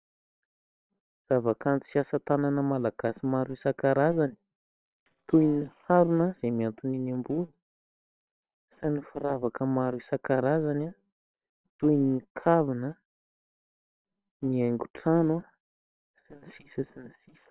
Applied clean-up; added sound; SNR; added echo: neural separator model SepFormer WHAM!.